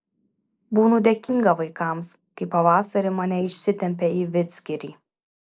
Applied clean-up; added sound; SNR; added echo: neural mask model Resemble Enhance denoiser.